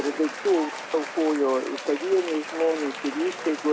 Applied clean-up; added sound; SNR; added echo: none; Applause / Cheering; 10 dB; none.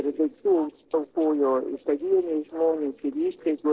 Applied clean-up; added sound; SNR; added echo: neural separator model SepFormer DNS4.